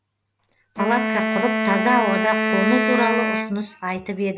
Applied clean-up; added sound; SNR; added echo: none; Wind instrument, woodwind instrument; -1 dB; none.